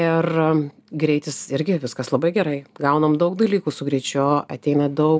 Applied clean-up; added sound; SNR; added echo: none; none; none; none.